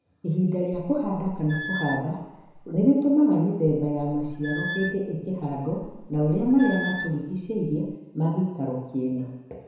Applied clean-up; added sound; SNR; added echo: none; Squeak / Screech; 12 dB; reverberation time 1.0 s.